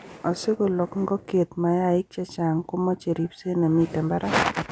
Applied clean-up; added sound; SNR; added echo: none; none; none; none.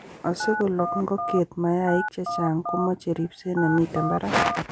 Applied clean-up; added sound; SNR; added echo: none; Telephone; 5 dB; none.